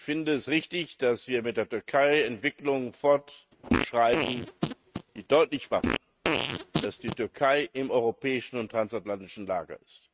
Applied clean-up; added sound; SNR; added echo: neural mask model RNNoise.